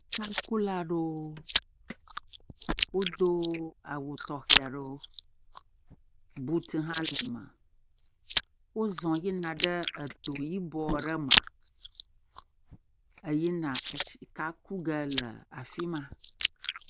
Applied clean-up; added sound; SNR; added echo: neural diffusion model UNIVERSE++.